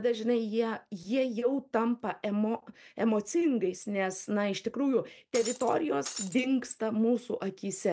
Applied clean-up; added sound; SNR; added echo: none; Shatter; 10 dB; none.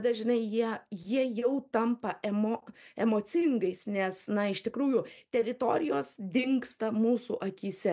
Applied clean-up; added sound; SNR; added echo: none; none; none; none.